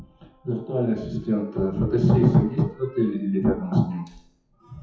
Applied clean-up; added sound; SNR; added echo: classical method WPE with log-MMSE.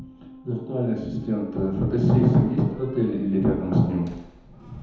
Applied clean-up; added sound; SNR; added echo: none; Squeak; 18 dB; reverberation time 0.9 s.